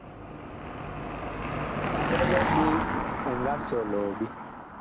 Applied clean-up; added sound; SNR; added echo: none; Car passing by / Engine; -2 dB; none.